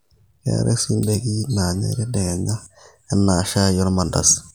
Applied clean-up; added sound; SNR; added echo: none; Coin (dropping); 19 dB; none.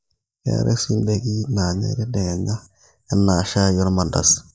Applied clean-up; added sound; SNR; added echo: neural mask model DeepFilterNet 3.